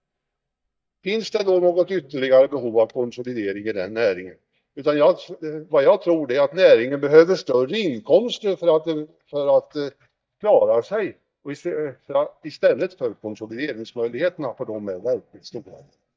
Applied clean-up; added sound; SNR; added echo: neural mask model DeepFilterNet 3.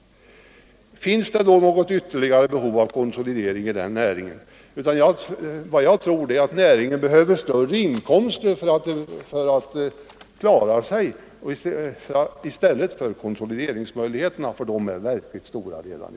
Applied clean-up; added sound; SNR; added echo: none; none; none; none.